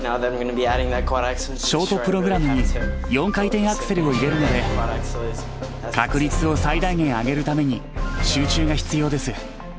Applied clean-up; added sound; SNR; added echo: none; none; none; none.